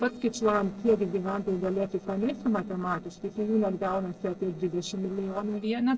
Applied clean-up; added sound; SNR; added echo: neural separator model SepFormer DNS4.